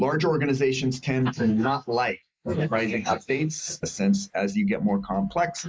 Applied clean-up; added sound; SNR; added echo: neural mask model Resemble Enhance denoiser.